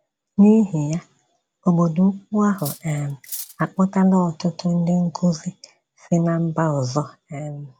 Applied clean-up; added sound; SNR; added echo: none; Cutlery, silverware; 16 dB; none.